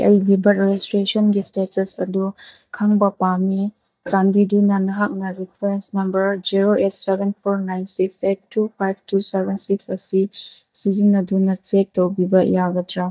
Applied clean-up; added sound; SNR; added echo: neural mask model DeepFilterNet 3.